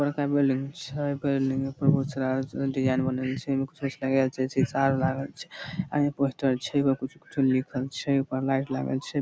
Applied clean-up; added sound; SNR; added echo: none; none; none; none.